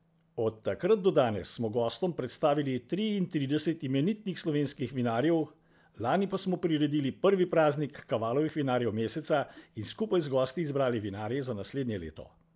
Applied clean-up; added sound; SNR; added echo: none; none; none; none.